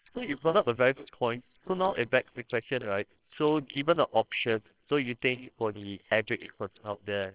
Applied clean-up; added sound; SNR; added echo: neural separator model SepFormer WHAMR!.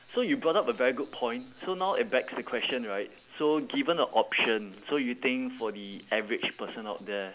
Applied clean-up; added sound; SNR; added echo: none; none; none; none.